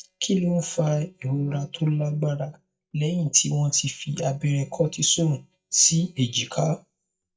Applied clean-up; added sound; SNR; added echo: neural mask model DeepFilterNet 3.